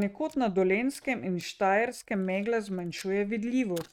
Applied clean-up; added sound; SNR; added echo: neural mask model RNNoise.